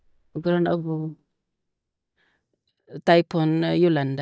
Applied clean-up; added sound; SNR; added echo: neural mask model DeepFilterNet 3.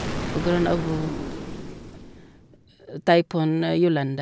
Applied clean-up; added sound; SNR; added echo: none; Explosion; 9 dB; none.